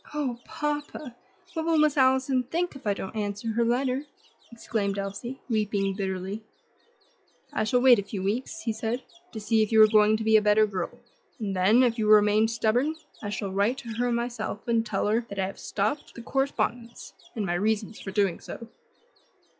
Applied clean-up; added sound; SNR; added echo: classical method log-MMSE.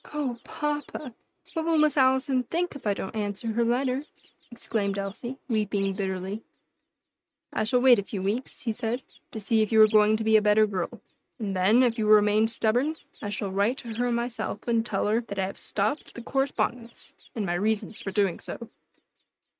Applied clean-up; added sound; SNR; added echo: neural mask model RNNoise.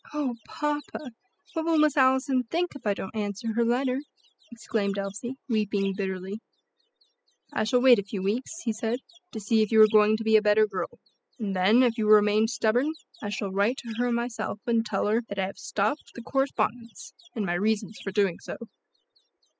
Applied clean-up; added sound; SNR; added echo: classical method spectral subtraction.